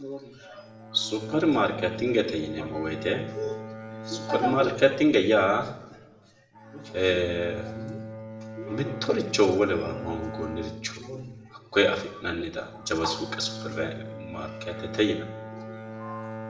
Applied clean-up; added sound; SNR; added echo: none; Bowed string instrument; 12 dB; reverberation time 0.7 s.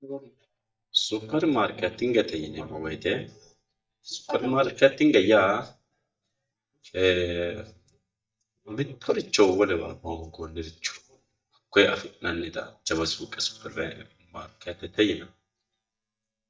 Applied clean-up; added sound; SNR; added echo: neural mask model DeepFilterNet 3.